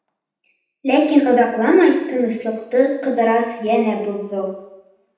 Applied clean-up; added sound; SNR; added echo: none; none; none; reverberation time 0.8 s.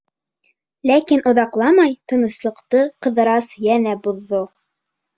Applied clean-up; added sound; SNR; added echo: none; none; none; none.